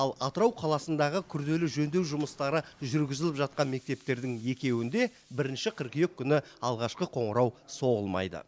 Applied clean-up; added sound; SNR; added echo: none; none; none; none.